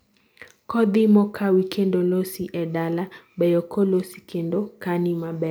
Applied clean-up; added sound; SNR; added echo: none; none; none; none.